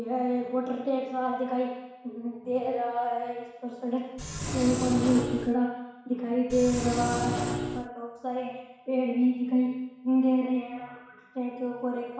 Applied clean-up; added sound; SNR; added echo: none; Engine; 3 dB; reverberation time 1.1 s.